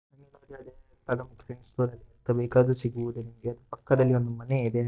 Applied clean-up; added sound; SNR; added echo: neural mask model DeepFilterNet 3.